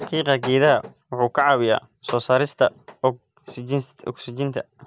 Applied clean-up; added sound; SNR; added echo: none; none; none; none.